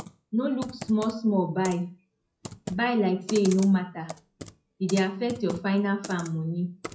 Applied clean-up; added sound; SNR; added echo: classical method WPE with log-MMSE.